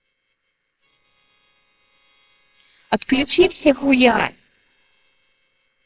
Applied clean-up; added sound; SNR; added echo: neural separator model SepFormer WHAMR!.